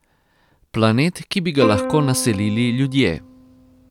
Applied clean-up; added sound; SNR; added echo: none; Plucked string instrument; 7 dB; none.